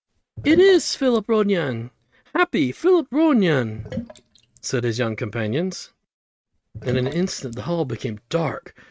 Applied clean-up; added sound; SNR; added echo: neural mask model RNNoise.